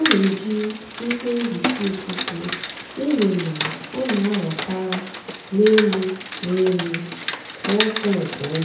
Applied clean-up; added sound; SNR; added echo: none; Rain; 6 dB; reverberation time 0.7 s.